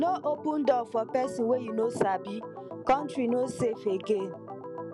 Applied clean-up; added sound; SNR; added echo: none; Organ; 11 dB; none.